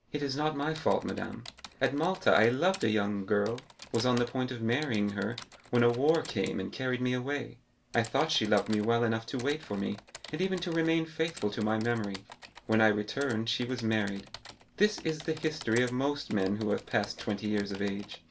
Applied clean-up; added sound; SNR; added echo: none; Typing; 19 dB; none.